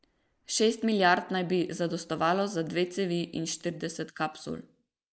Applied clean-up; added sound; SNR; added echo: neural mask model Resemble Enhance denoiser.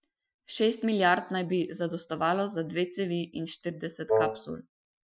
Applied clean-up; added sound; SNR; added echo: classical method Wiener filter.